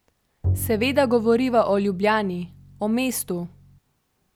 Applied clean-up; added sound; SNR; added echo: none; Bowed string instrument; 9 dB; none.